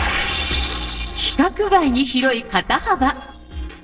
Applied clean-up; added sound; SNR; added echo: neural separator model SepFormer DNS4.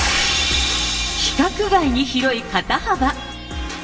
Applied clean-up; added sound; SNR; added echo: none; Zipper (clothing); 18 dB; reverberation time 0.8 s.